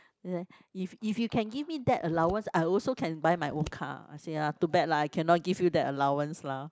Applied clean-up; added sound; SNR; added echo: neural mask model DeepFilterNet 3.